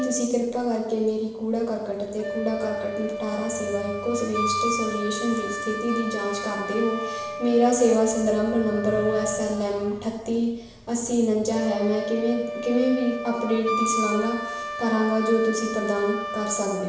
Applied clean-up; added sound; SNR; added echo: none; Wind instrument, woodwind instrument; 7 dB; reverberation time 0.8 s.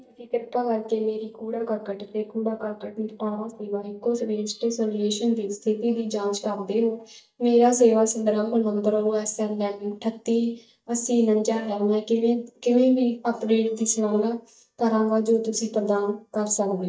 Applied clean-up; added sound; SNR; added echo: neural mask model DeepFilterNet 3.